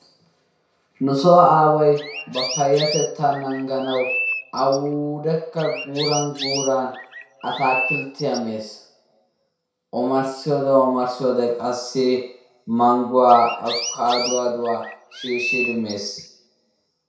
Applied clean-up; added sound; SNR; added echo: none; Chirp, tweet; 8 dB; reverberation time 0.6 s.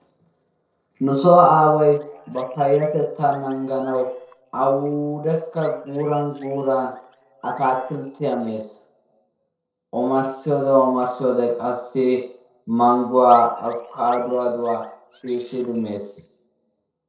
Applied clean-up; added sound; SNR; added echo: neural separator model SepFormer DNS4.